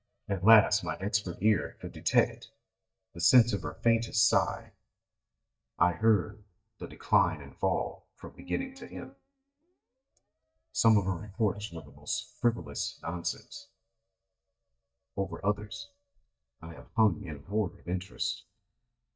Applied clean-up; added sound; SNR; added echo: neural mask model DeepFilterNet 3.